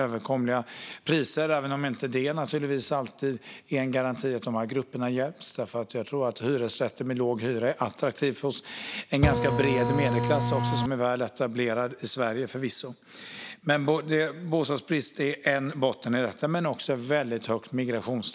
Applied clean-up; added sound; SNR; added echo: none; Printer; -2 dB; none.